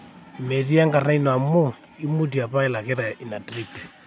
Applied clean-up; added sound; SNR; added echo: none; none; none; none.